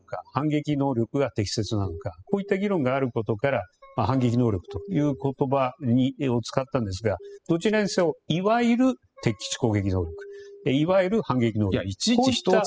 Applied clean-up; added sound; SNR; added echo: classical method spectral subtraction.